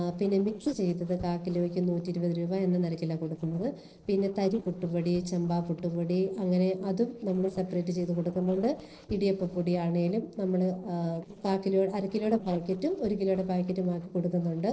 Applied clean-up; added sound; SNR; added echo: neural separator model SepFormer DNS4.